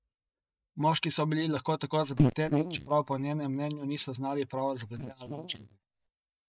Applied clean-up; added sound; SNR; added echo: neural mask model DeepFilterNet 3.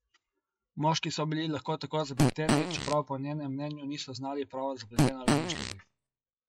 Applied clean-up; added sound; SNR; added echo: classical method log-MMSE.